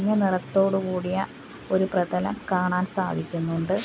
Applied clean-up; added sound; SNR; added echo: none; none; none; none.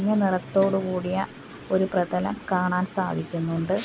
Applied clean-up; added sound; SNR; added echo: none; Guitar; 20 dB; none.